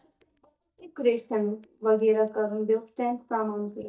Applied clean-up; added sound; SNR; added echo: neural mask model DeepFilterNet 3.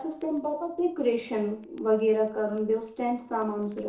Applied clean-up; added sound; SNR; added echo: neural separator model SepFormer DNS4.